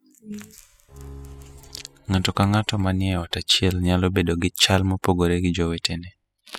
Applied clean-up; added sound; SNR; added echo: classical method spectral subtraction.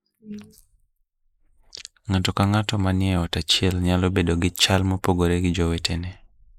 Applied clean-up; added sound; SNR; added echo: neural mask model Resemble Enhance denoiser.